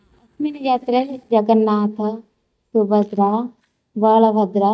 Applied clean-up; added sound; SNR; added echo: neural mask model DeepFilterNet 3.